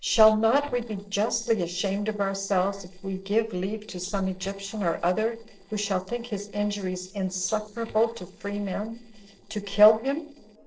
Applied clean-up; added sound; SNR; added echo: neural separator model SepFormer DNS4.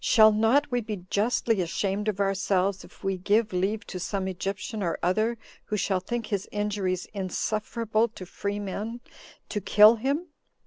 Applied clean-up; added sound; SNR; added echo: none; none; none; none.